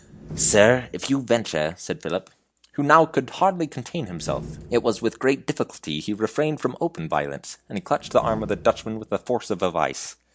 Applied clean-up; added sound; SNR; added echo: none; Slam; 19 dB; none.